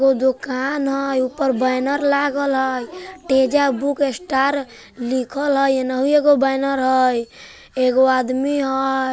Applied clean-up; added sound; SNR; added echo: none; none; none; none.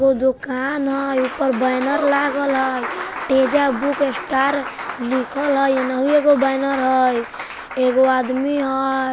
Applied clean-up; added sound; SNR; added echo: none; Applause; 11 dB; none.